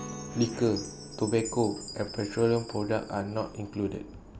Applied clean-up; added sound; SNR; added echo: none; Chime + Guitar; 13 dB; none.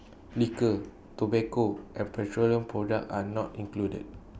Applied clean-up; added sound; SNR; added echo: none; none; none; none.